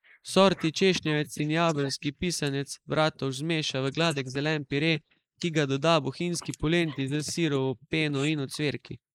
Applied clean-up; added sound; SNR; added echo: neural mask model Resemble Enhance denoiser.